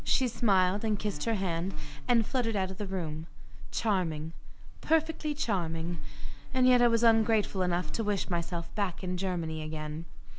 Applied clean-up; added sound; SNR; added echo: none; Buzz; -3 dB; none.